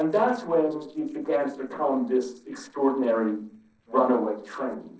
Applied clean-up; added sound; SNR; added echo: neural separator model SepFormer DNS4.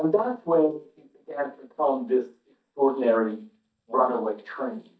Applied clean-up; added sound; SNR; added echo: neural mask model DeepFilterNet 3.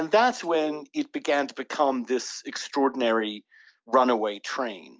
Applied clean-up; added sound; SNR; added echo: none; none; none; none.